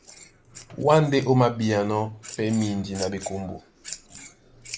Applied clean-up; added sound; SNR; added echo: neural mask model Resemble Enhance denoiser.